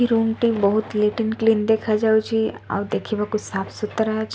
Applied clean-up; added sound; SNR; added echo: none; none; none; none.